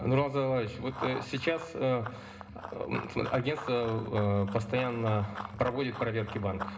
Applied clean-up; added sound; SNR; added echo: none; Run; 13 dB; reverberation time 0.2 s.